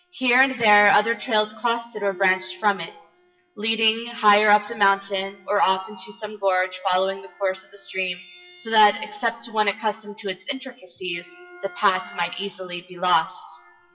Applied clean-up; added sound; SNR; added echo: classical method WPE with log-MMSE.